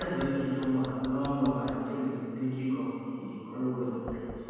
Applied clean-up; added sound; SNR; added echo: none; Knock; 15 dB; reverberation time 2.1 s.